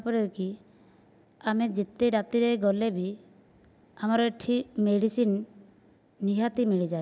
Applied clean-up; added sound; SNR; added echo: none; none; none; none.